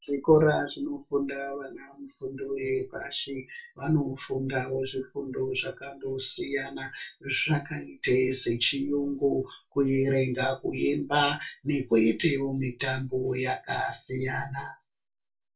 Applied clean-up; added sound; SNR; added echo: none; none; none; reverberation time 0.2 s.